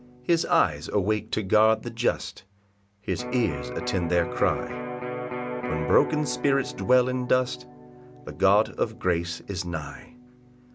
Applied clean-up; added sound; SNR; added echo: none; Electric guitar; 10 dB; none.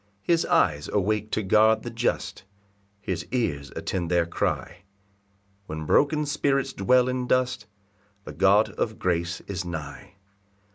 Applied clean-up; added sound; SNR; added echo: none; none; none; none.